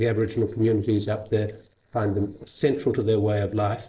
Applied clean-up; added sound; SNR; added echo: neural separator model SepFormer DNS4.